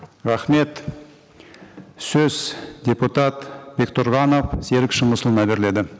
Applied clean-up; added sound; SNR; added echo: none; none; none; none.